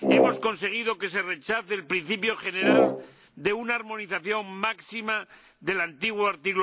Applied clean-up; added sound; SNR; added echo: none; Brass instrument; -4 dB; none.